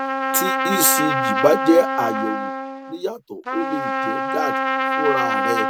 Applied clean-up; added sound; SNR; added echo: none; Trumpet; 0 dB; none.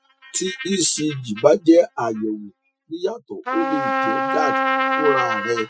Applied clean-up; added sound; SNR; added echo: classical method Wiener filter.